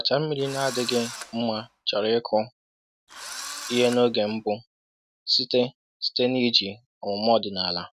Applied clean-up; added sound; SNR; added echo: none; Engine / Drill; 12 dB; none.